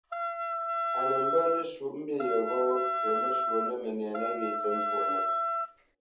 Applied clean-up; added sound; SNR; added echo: none; Wind instrument, woodwind instrument; -2 dB; reverberation time 0.7 s.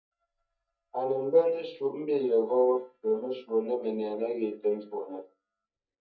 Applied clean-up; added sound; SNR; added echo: neural mask model DeepFilterNet 3.